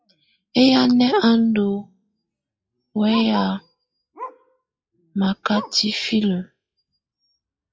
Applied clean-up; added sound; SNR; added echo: classical method log-MMSE.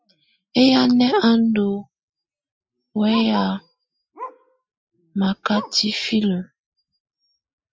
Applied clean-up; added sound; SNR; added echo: classical method Wiener filter.